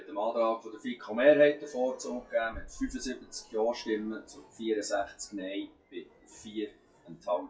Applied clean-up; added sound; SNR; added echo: classical method WPE with log-MMSE.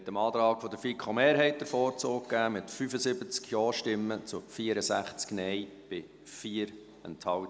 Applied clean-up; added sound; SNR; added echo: none; none; none; none.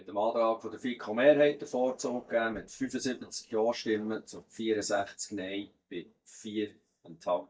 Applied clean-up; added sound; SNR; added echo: neural mask model DeepFilterNet 3.